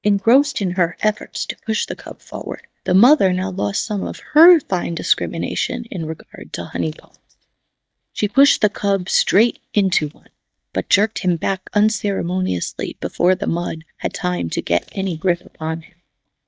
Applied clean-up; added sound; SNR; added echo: neural mask model DeepFilterNet 3.